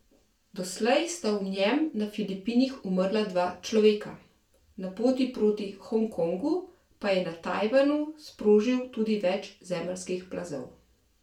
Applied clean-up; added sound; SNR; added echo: none; none; none; reverberation time 0.3 s.